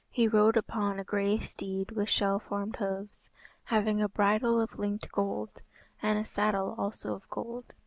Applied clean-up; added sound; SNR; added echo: none; none; none; none.